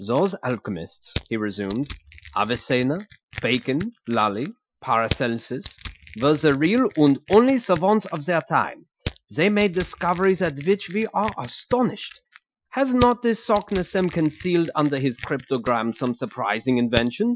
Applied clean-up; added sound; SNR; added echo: classical method Wiener filter.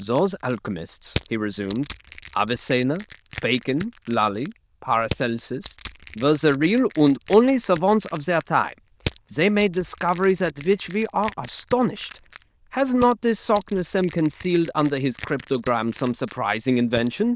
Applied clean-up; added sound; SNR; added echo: neural diffusion model UNIVERSE++.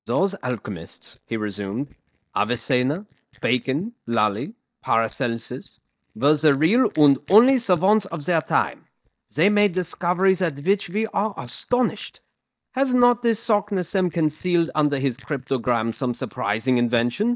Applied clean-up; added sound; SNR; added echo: neural mask model DeepFilterNet 3.